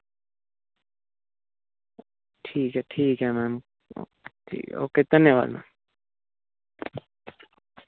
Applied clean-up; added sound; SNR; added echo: none; none; none; none.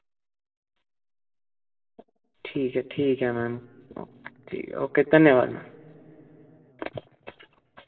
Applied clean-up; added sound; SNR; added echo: none; none; none; reverberation time 1.3 s.